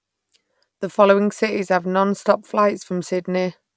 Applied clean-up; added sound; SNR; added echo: none; none; none; none.